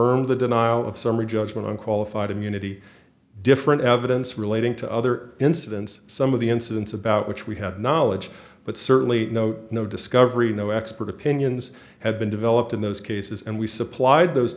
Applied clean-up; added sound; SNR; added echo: none; none; none; none.